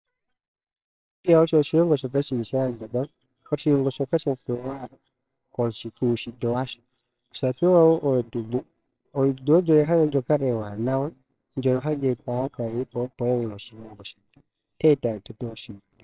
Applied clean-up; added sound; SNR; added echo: neural separator model SepFormer WHAMR!.